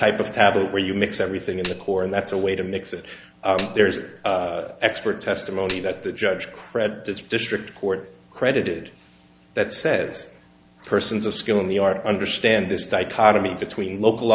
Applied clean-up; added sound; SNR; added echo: none; Tambourine; 18 dB; none.